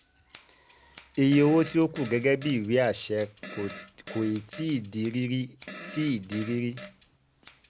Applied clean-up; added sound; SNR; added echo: none; Scissors + Fart; 13 dB; none.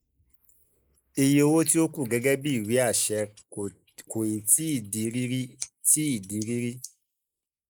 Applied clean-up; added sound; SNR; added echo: neural mask model Resemble Enhance denoiser.